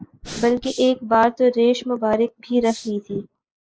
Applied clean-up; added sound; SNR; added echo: neural mask model Resemble Enhance denoiser.